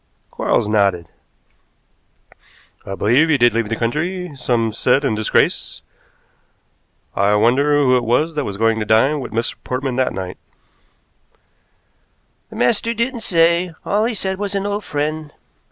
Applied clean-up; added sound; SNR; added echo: none; none; none; none.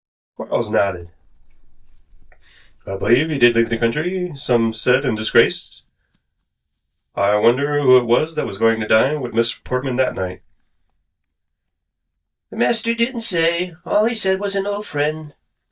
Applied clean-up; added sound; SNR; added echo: neural mask model DeepFilterNet 3.